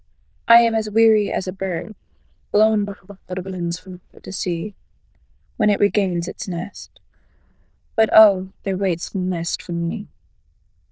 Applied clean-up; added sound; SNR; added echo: neural diffusion model UNIVERSE++.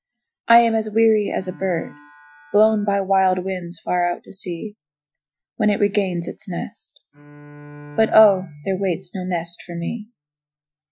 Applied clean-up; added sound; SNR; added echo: classical method Wiener filter.